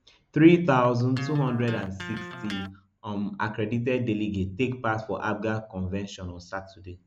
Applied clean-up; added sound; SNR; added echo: none; Electric guitar; 14 dB; none.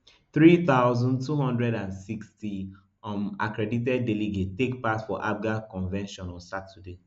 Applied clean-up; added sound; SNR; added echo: none; none; none; none.